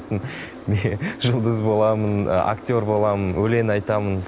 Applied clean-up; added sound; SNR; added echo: none; Boat, Water vehicle; 17 dB; none.